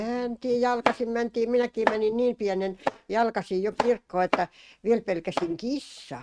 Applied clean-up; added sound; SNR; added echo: neural mask model RNNoise.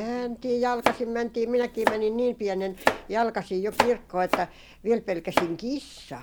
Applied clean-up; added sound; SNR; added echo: none; Domestic sounds, home sounds; 4 dB; none.